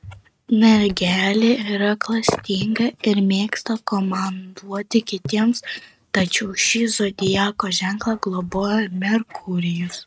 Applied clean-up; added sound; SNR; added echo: neural mask model RNNoise.